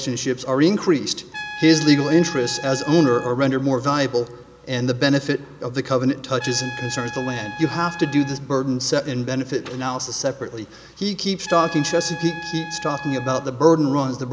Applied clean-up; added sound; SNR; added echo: none; Trumpet; 15 dB; none.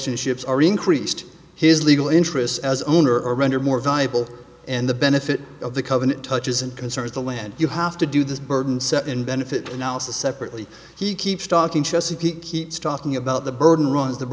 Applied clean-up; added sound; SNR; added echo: none; none; none; none.